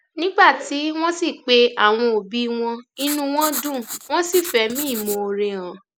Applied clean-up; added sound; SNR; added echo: neural mask model Resemble Enhance denoiser.